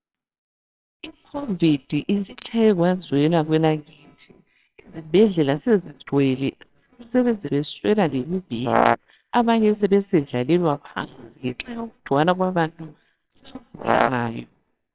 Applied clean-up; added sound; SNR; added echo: neural separator model SepFormer WHAMR!.